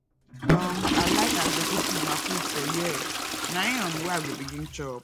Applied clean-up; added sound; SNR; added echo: none; Toilet flush / Water; -4 dB; none.